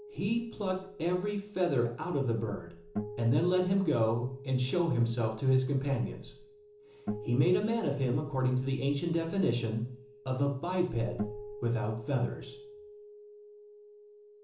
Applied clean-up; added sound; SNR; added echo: none; Acoustic guitar; 14 dB; reverberation time 0.6 s.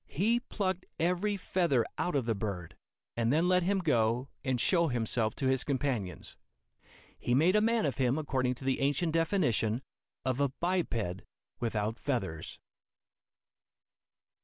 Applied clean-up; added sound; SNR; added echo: none; none; none; none.